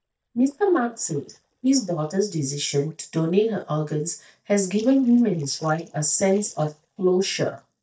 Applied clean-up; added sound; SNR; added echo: neural mask model DeepFilterNet 3.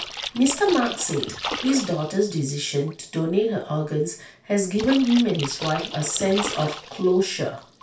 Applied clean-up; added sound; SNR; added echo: none; Splash, splatter; 11 dB; reverberation time 0.3 s.